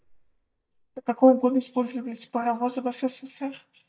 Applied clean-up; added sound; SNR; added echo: neural mask model DeepFilterNet 3.